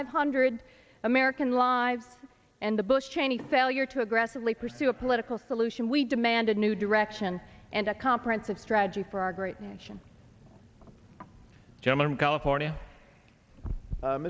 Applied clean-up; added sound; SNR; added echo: none; none; none; none.